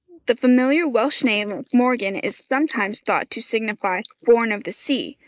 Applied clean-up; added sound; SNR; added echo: neural mask model Resemble Enhance denoiser.